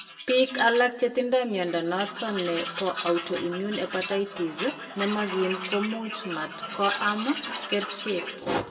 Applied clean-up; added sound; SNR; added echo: none; Tools; 9 dB; reverberation time 1.6 s.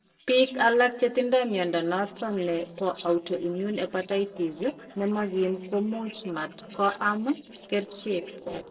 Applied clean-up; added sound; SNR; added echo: neural separator model SepFormer DNS4.